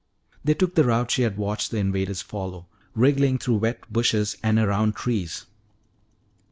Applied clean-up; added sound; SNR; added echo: none; none; none; none.